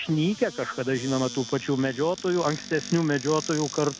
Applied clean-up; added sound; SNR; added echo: none; Squeak / Cupboard open or close; 14 dB; none.